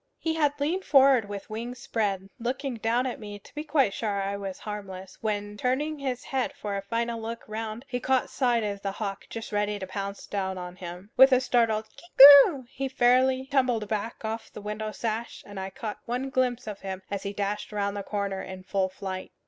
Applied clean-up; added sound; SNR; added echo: none; none; none; none.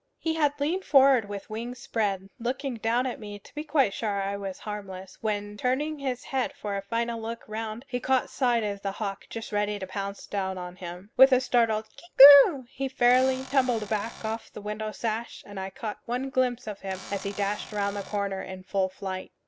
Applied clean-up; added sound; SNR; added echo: none; Cupboard open or close / Door; 17 dB; none.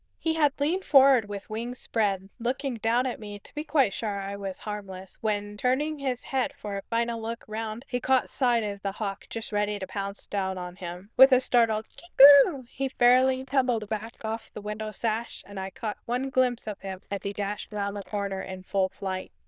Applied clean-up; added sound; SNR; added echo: neural diffusion model UNIVERSE++.